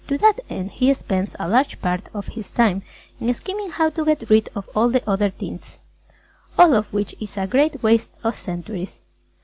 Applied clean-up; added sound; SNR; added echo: none; none; none; none.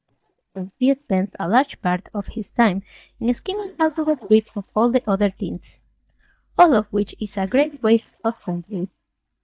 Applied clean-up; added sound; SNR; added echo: neural mask model DeepFilterNet 3.